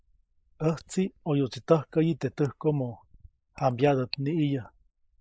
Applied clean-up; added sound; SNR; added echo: neural mask model Resemble Enhance denoiser.